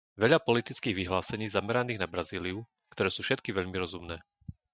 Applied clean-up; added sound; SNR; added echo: neural mask model DeepFilterNet 3.